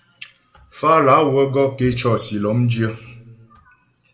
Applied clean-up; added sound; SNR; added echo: none; none; none; reverberation time 0.7 s.